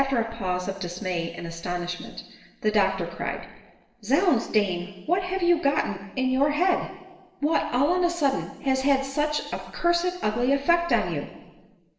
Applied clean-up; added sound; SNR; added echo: none; none; none; reverberation time 1.3 s.